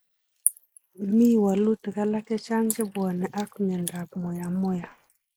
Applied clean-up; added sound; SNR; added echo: neural mask model Resemble Enhance denoiser.